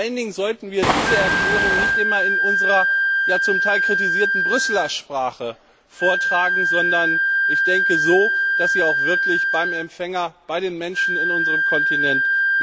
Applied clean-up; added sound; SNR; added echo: none; Wind instrument, woodwind instrument + Waves, surf; -5 dB; none.